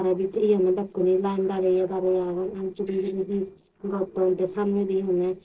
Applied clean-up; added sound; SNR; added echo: neural separator model SepFormer DNS4.